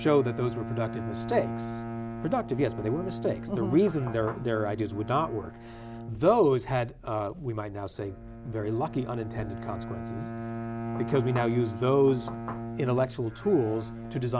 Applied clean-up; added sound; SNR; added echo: none; Knock / Wood + Bowed string instrument; 9 dB; none.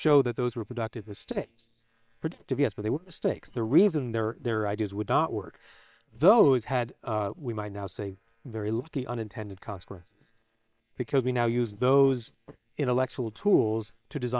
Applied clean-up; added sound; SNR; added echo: neural separator model SepFormer WHAM!.